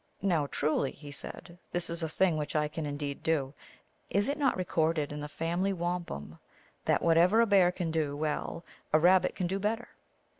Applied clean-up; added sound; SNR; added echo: none; none; none; none.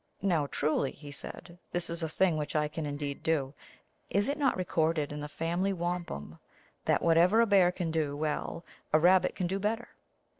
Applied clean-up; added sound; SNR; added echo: neural separator model SepFormer DNS4.